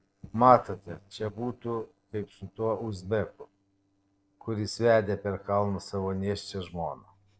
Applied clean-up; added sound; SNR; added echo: neural separator model SepFormer DNS4.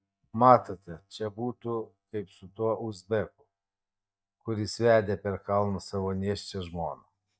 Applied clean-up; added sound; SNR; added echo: neural mask model DeepFilterNet 3.